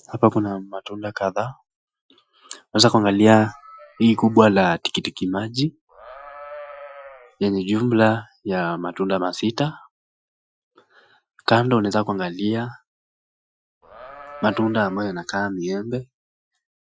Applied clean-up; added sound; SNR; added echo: classical method Wiener filter.